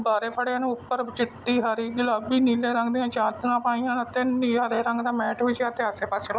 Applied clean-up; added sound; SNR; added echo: none; none; none; none.